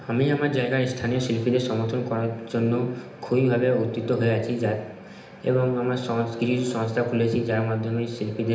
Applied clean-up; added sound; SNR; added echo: none; none; none; reverberation time 0.8 s.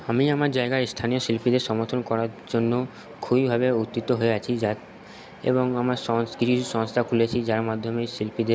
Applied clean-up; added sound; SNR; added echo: none; none; none; none.